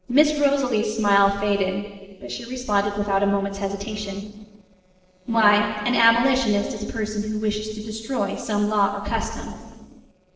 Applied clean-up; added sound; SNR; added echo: neural separator model SepFormer DNS4.